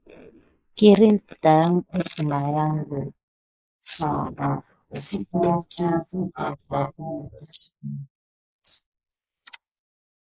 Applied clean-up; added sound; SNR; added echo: neural mask model Resemble Enhance denoiser.